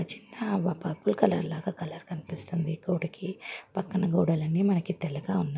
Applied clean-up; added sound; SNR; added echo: none; none; none; none.